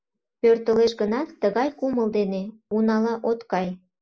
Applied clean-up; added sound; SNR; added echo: neural mask model Resemble Enhance denoiser.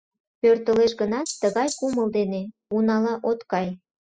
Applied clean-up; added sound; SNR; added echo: classical method spectral subtraction.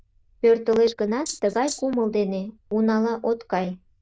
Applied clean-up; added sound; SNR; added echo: neural diffusion model UNIVERSE++.